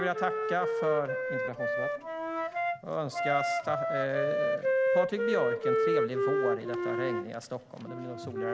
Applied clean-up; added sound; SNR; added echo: none; Wind instrument, woodwind instrument; -4 dB; none.